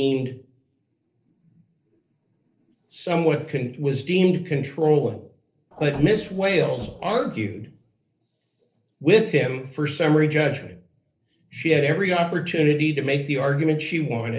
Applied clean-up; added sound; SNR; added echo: neural separator model SepFormer DNS4.